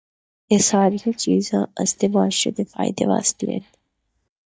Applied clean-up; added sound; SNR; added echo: neural mask model DeepFilterNet 3.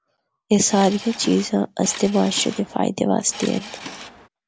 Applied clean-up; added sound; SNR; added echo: none; Subway, metro, underground / Engine; 14 dB; none.